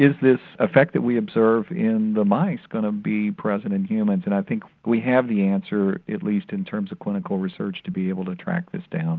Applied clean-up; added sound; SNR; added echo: none; none; none; none.